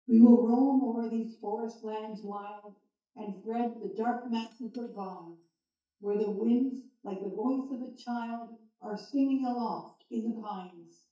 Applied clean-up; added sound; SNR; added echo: neural mask model DeepFilterNet 3.